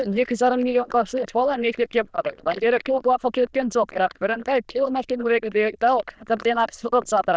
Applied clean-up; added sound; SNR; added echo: neural diffusion model UNIVERSE++.